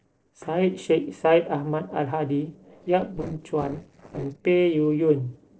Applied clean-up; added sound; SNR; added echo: neural separator model SepFormer DNS4.